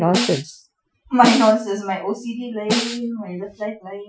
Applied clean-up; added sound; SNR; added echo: classical method Wiener filter.